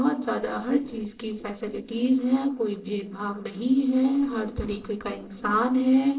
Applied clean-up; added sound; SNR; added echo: neural separator model SepFormer DNS4.